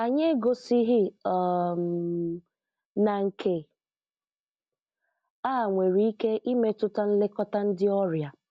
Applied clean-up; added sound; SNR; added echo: none; none; none; none.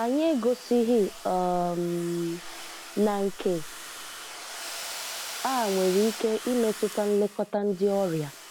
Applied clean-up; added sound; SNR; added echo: none; Domestic sounds, home sounds; 12 dB; none.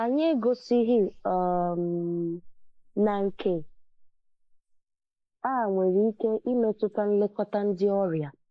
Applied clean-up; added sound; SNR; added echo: neural mask model Resemble Enhance denoiser.